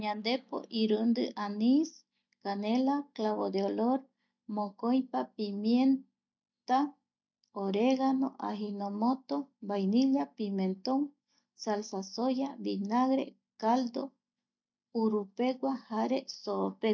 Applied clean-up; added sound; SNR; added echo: none; none; none; none.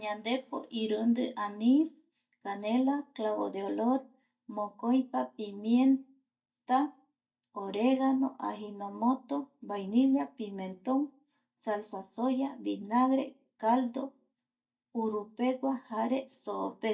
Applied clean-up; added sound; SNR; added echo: none; none; none; reverberation time 0.2 s.